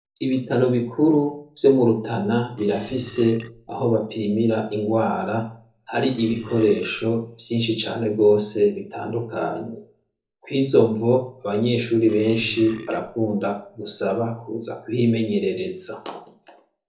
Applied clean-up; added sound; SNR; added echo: neural separator model SepFormer DNS4.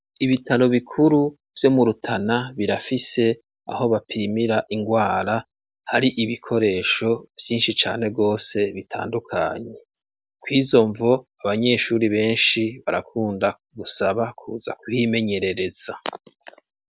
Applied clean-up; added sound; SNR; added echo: none; none; none; none.